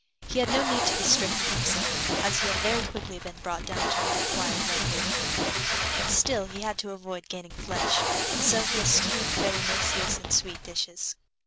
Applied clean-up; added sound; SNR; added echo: none; Packing tape, duct tape; -3 dB; none.